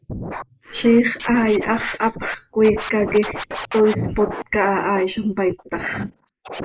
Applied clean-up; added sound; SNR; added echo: neural mask model Resemble Enhance denoiser.